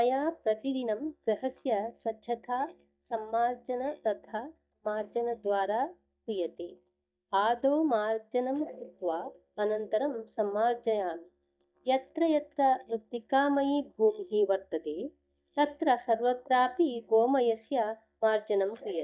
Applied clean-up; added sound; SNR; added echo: neural mask model DeepFilterNet 3.